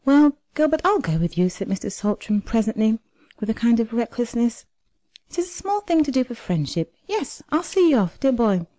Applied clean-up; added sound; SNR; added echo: none; none; none; none.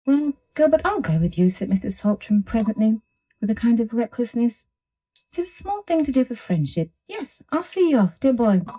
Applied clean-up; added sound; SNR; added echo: neural mask model DeepFilterNet 3.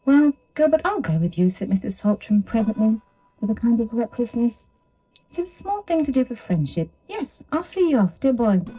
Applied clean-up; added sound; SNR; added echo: neural separator model SepFormer DNS4.